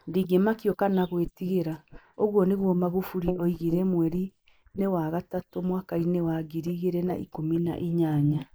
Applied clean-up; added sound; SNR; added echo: neural mask model Resemble Enhance denoiser.